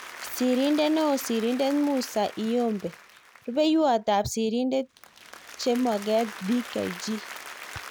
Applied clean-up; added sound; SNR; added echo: none; Applause; 16 dB; none.